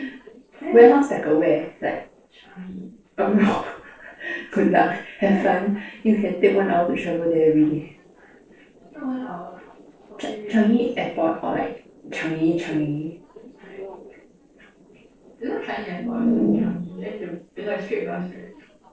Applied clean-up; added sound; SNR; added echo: neural separator model SepFormer DNS4.